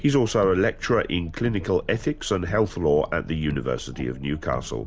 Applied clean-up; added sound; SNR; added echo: none; Car; 15 dB; none.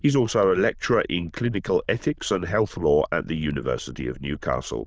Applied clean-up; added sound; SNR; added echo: neural diffusion model UNIVERSE++.